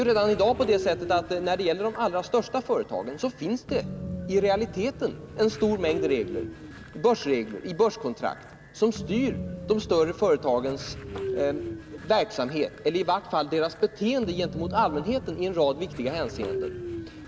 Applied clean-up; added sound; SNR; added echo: none; Train; 11 dB; none.